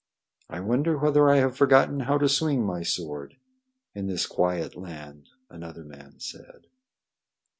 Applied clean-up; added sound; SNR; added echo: none; none; none; none.